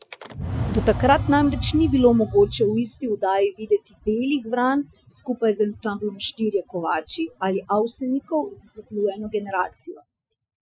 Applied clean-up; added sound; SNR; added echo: classical method Wiener filter.